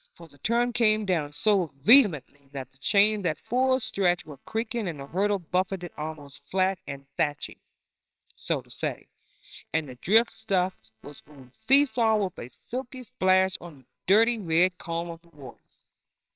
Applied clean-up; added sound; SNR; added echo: neural separator model SepFormer WHAMR!.